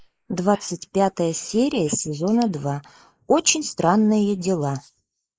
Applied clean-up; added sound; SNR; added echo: neural mask model Resemble Enhance denoiser.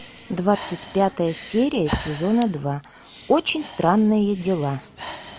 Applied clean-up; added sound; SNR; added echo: none; Breathing; 14 dB; none.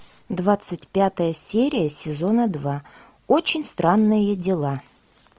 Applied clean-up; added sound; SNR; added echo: none; none; none; none.